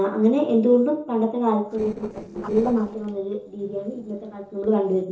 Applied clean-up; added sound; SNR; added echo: neural separator model SepFormer DNS4.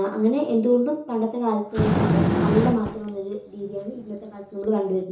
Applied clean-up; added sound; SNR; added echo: none; Fire; 1 dB; reverberation time 0.7 s.